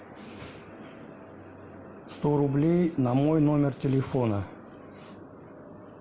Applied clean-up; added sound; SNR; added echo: none; none; none; none.